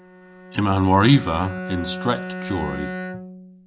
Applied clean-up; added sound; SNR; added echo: none; Bowed string instrument; 10 dB; none.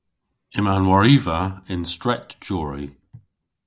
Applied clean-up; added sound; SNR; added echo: none; none; none; none.